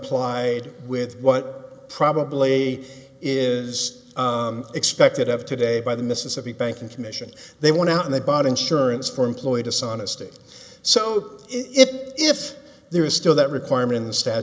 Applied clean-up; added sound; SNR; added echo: none; none; none; none.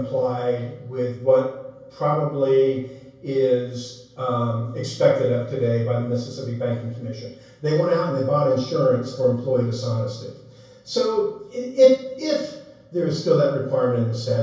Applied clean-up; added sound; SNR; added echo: none; none; none; reverberation time 0.6 s.